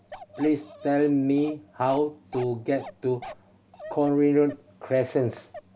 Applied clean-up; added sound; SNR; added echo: none; Bark; 19 dB; none.